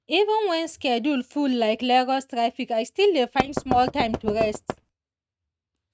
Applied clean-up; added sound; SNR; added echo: neural mask model RNNoise.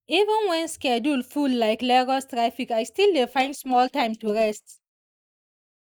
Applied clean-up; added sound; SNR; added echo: neural mask model Resemble Enhance denoiser.